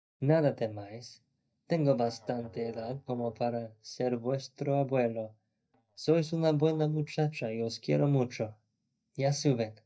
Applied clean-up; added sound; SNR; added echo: neural mask model DeepFilterNet 3.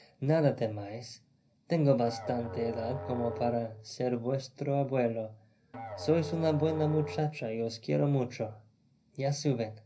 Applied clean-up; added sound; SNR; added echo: none; Musical instrument; 11 dB; reverberation time 0.4 s.